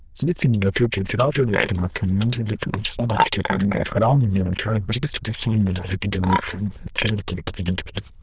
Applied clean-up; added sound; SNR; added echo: neural diffusion model UNIVERSE++.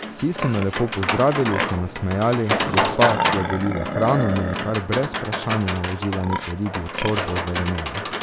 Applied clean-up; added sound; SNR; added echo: none; Livestock, farm animals, working animals; 2 dB; none.